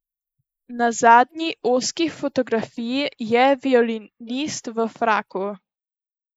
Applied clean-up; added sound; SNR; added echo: neural mask model Resemble Enhance denoiser.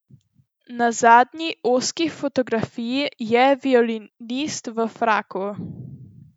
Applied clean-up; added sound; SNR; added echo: none; none; none; none.